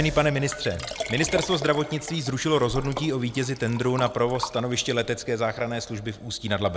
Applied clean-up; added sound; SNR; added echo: none; Liquid; 12 dB; none.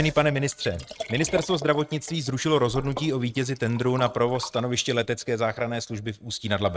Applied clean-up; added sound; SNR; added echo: neural mask model RNNoise.